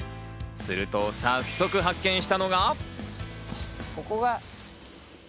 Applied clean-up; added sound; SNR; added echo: none; none; none; none.